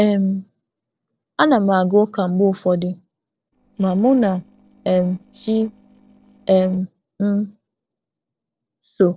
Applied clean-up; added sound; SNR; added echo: neural separator model SepFormer DNS4.